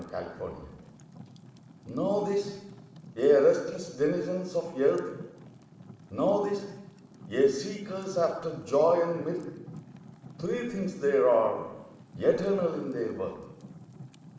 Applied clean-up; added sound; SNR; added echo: none; Fire; 19 dB; reverberation time 0.9 s.